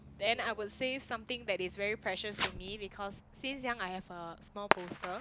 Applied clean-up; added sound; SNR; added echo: none; Fireworks; 3 dB; none.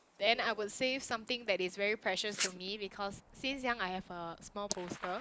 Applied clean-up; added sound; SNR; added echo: neural mask model Resemble Enhance denoiser.